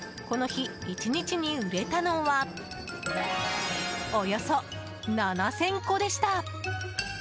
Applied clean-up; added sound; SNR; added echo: none; none; none; none.